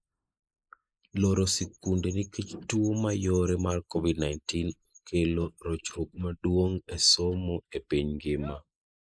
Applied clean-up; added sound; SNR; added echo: neural mask model Resemble Enhance denoiser.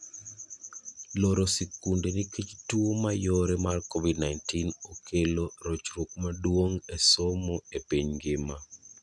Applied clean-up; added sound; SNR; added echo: none; none; none; none.